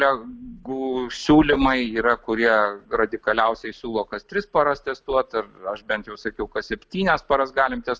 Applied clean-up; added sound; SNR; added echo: none; none; none; none.